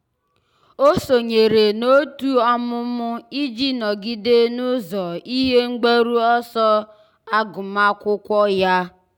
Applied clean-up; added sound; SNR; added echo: none; none; none; none.